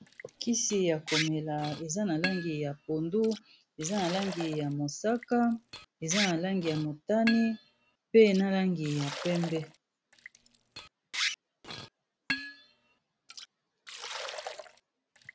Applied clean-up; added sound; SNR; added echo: none; Liquid; 10 dB; none.